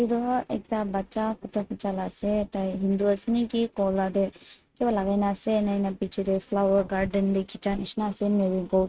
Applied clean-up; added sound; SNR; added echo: neural mask model RNNoise.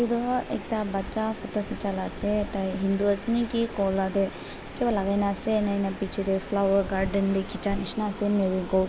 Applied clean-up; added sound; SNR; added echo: none; none; none; none.